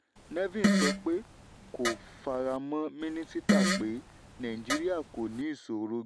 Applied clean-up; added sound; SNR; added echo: none; Fart; -2 dB; none.